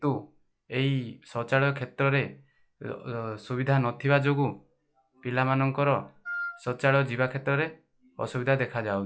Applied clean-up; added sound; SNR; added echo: classical method log-MMSE.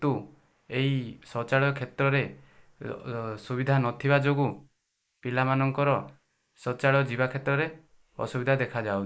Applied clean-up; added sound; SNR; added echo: neural mask model Resemble Enhance denoiser.